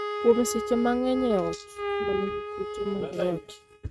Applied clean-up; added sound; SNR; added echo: neural mask model RNNoise.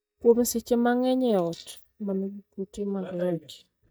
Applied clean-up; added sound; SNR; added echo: neural mask model DeepFilterNet 3.